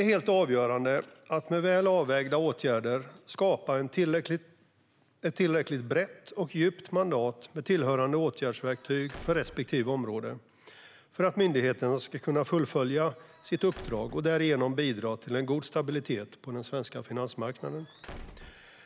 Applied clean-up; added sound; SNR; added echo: none; Squeak / Slam / Wood; 19 dB; none.